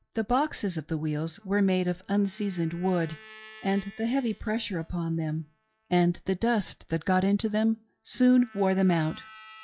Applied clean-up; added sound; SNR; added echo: classical method log-MMSE.